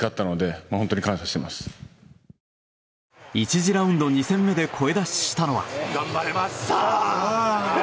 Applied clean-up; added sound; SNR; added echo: none; none; none; none.